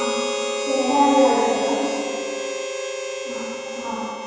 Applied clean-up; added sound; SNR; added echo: none; Harmonica; 3 dB; reverberation time 2.2 s.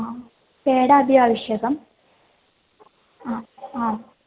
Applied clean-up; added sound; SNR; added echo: none; none; none; none.